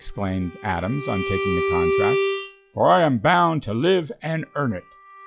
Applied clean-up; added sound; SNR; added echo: classical method log-MMSE.